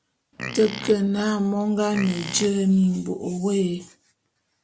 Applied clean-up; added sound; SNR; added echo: none; Livestock, farm animals, working animals; 12 dB; none.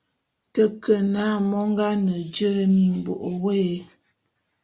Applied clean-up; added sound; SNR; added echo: none; none; none; none.